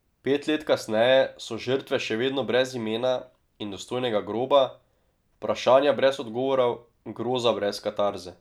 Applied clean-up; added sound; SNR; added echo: none; none; none; none.